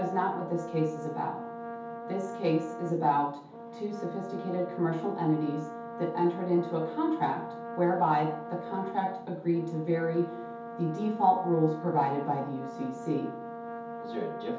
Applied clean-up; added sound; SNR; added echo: none; Brass instrument; 10 dB; reverberation time 0.6 s.